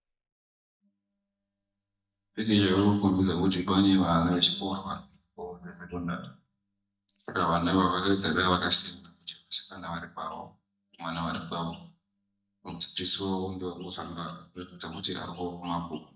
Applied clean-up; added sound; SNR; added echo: neural mask model DeepFilterNet 3.